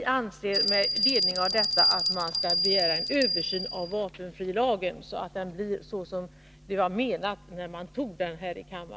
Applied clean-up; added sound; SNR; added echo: none; Bell; -4 dB; none.